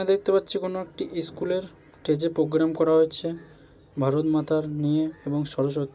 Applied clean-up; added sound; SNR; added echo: none; none; none; none.